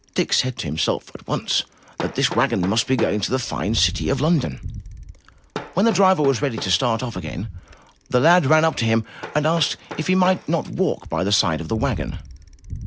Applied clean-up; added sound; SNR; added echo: none; Hammer + Bicycle; 13 dB; none.